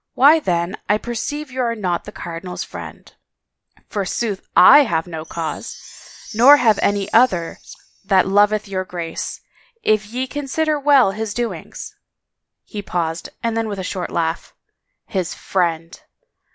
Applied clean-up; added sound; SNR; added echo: none; Chime; 19 dB; none.